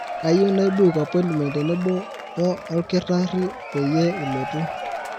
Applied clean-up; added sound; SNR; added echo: none; Applause / Crowd / Cheering; 10 dB; none.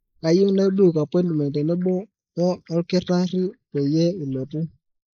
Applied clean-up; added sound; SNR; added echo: neural mask model Resemble Enhance denoiser.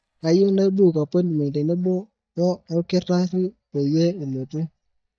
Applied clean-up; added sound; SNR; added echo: neural mask model DeepFilterNet 3.